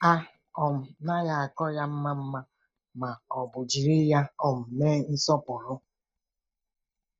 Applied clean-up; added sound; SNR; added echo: neural mask model DeepFilterNet 3.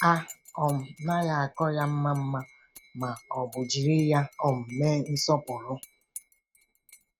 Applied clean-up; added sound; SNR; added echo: neural mask model RNNoise.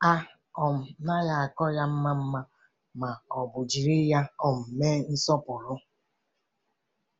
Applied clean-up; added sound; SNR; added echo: none; none; none; none.